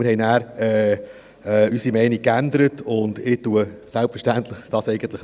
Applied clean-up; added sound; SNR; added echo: none; none; none; none.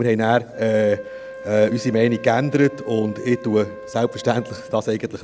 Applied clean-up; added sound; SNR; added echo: none; Wind instrument, woodwind instrument; 16 dB; none.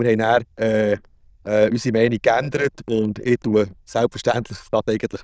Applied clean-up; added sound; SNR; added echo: neural diffusion model UNIVERSE++.